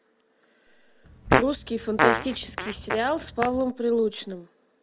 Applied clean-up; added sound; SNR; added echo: none; Fart; 0 dB; none.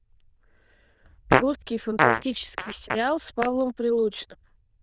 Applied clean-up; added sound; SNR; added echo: neural diffusion model UNIVERSE++.